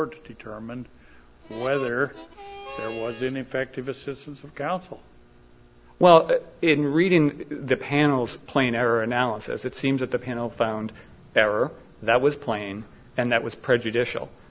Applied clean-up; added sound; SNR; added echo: none; Harmonica; 15 dB; none.